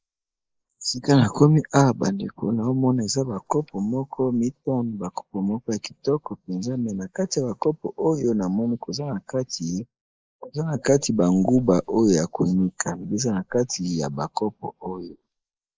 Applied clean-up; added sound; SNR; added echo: neural mask model Resemble Enhance denoiser.